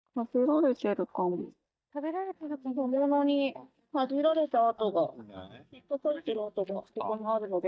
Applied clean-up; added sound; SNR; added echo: neural mask model DeepFilterNet 3.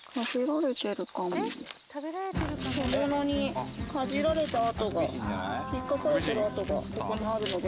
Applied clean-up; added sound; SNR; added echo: none; none; none; none.